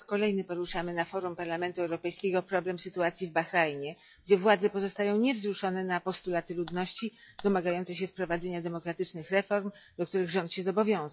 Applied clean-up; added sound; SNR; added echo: classical method log-MMSE.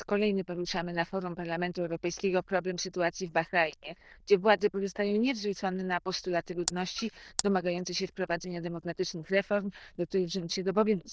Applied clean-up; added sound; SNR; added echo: neural diffusion model UNIVERSE++.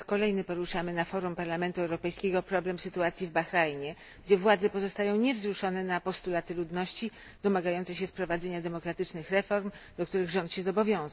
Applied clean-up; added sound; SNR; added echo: none; none; none; none.